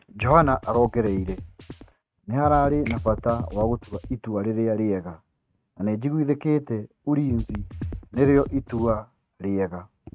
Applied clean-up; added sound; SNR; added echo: neural mask model RNNoise.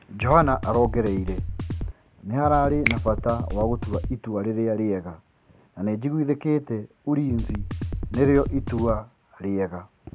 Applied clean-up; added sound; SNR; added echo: none; Finger snapping + Drum kit; 4 dB; none.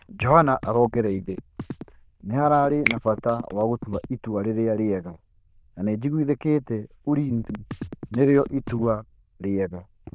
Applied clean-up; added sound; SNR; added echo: neural diffusion model UNIVERSE++.